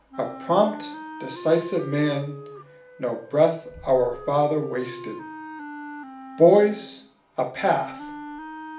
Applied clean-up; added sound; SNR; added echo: none; Wind instrument, woodwind instrument; 15 dB; reverberation time 0.4 s.